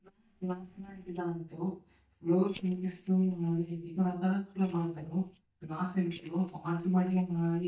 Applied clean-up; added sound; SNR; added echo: neural mask model DeepFilterNet 3.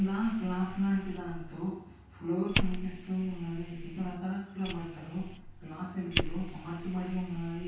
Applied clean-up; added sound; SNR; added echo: none; Fire; 2 dB; reverberation time 0.6 s.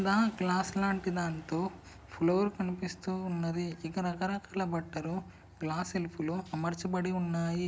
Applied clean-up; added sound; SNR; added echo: none; none; none; none.